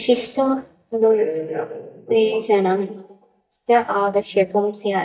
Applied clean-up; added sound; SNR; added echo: neural mask model DeepFilterNet 3.